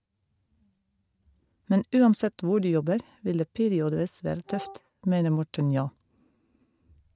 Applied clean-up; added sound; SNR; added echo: neural mask model RNNoise.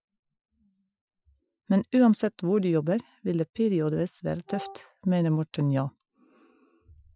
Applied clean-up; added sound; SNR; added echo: classical method Wiener filter.